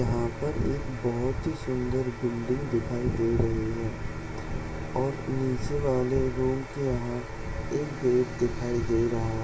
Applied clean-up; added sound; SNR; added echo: none; Bowed string instrument; 15 dB; reverberation time 0.2 s.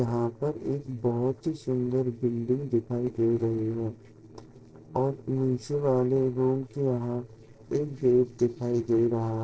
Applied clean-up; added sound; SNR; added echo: neural separator model SepFormer DNS4.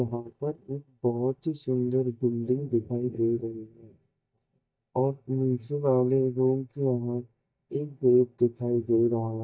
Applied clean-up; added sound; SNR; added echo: neural mask model DeepFilterNet 3.